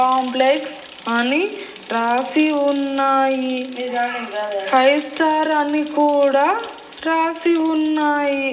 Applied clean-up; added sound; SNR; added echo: none; Bicycle; 19 dB; reverberation time 2.9 s.